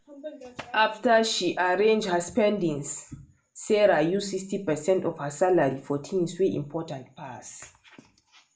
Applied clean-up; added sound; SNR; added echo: none; none; none; reverberation time 0.4 s.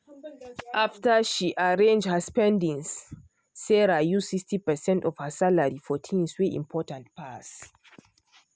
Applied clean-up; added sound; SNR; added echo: none; none; none; none.